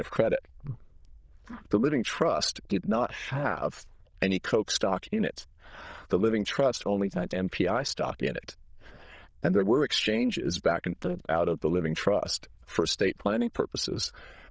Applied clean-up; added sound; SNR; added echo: neural diffusion model UNIVERSE++.